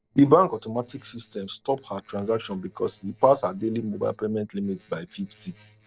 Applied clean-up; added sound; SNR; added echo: neural separator model SepFormer DNS4.